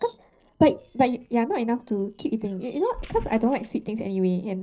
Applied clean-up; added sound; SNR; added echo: neural separator model SepFormer DNS4.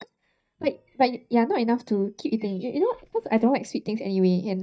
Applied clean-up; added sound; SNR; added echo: neural mask model DeepFilterNet 3.